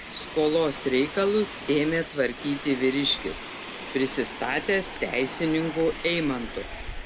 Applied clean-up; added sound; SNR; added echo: none; Subway, metro, underground; 11 dB; none.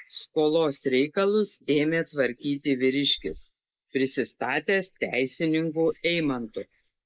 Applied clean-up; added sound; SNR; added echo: neural mask model Resemble Enhance denoiser.